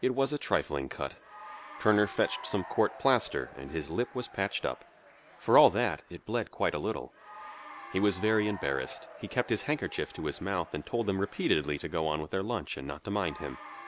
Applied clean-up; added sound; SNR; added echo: none; Applause / Cheering; 18 dB; none.